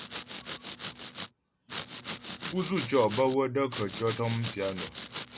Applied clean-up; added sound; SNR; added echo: none; Domestic sounds, home sounds; 5 dB; none.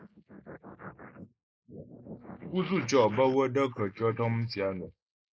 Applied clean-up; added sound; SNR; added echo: neural mask model Resemble Enhance denoiser.